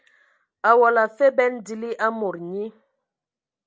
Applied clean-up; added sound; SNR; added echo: none; none; none; none.